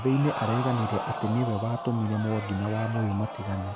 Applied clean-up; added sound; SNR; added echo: none; Crowd; 8 dB; none.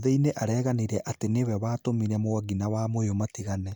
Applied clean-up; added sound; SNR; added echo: none; none; none; none.